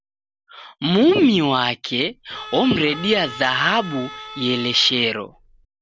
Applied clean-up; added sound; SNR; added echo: none; Bowed string instrument; 15 dB; none.